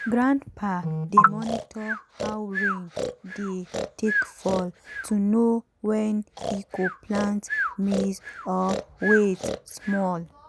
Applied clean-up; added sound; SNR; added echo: none; Breathing; 7 dB; none.